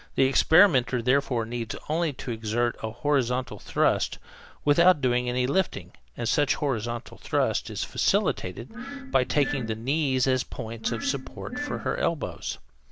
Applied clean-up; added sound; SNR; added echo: none; Glass; 10 dB; none.